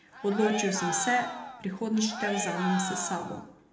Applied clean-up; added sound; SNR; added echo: none; Cheering; 6 dB; reverberation time 0.7 s.